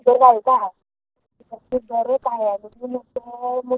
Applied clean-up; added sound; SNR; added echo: neural separator model SepFormer DNS4.